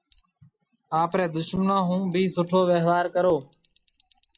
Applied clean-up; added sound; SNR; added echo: classical method log-MMSE.